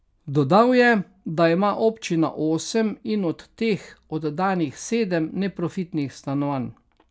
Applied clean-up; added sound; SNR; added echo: none; none; none; none.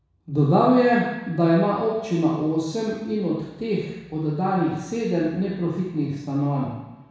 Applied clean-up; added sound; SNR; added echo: none; none; none; reverberation time 1.1 s.